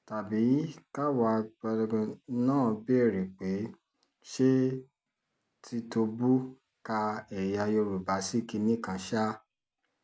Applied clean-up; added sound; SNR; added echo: none; none; none; none.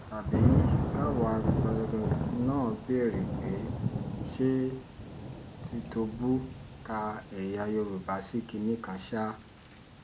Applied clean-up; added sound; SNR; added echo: none; Thunder / Rain; 0 dB; none.